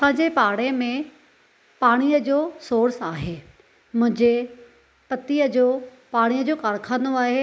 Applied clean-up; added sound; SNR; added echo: none; none; none; none.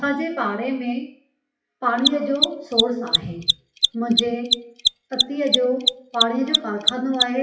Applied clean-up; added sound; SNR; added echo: classical method WPE with log-MMSE.